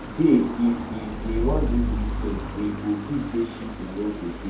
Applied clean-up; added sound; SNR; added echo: none; Stream; 4 dB; reverberation time 0.6 s.